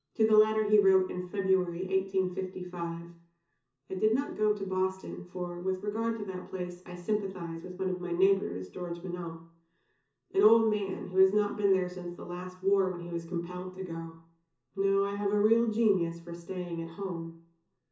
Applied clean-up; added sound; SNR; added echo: none; none; none; reverberation time 0.6 s.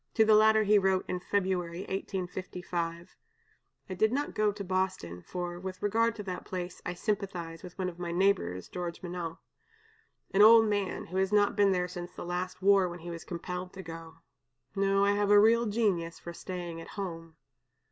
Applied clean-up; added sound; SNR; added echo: none; none; none; none.